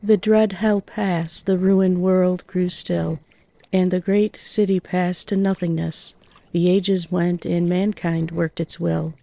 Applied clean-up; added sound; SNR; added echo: neural separator model SepFormer DNS4.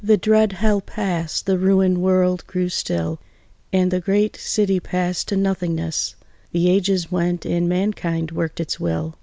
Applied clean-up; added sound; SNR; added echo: none; none; none; none.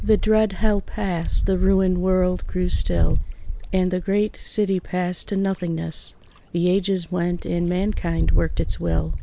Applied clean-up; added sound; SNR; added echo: none; Wind; 1 dB; none.